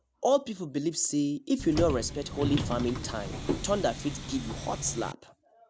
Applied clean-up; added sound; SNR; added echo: none; Subway, metro, underground; 4 dB; none.